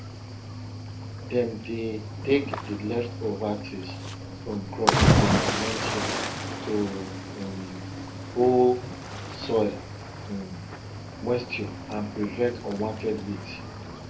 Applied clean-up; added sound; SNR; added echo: none; Cricket / Waves, surf; 0 dB; reverberation time 0.3 s.